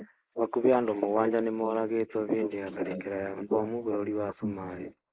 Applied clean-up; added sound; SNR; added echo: neural mask model Resemble Enhance denoiser.